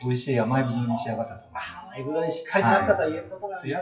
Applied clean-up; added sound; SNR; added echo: classical method WPE with log-MMSE.